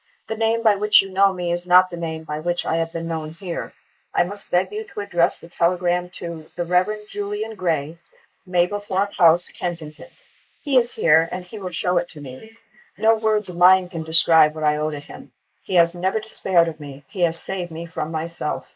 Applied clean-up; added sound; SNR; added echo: neural mask model Resemble Enhance denoiser.